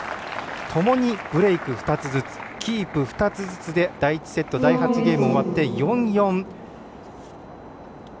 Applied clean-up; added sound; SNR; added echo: none; none; none; none.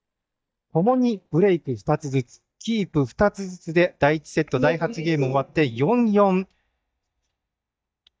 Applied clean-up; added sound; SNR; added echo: neural mask model DeepFilterNet 3.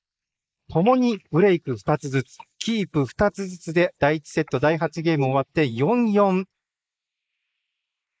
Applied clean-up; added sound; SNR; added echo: neural mask model Resemble Enhance denoiser.